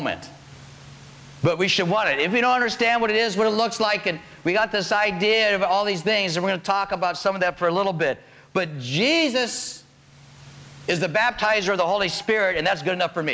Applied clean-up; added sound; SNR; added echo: none; none; none; none.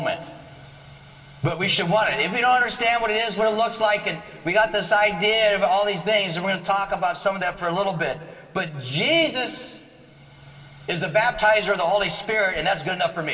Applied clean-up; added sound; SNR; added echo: none; none; none; reverberation time 2.9 s.